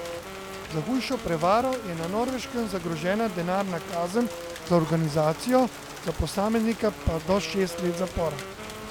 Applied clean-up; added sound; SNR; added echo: none; Rain + Wind instrument, woodwind instrument; 11 dB; none.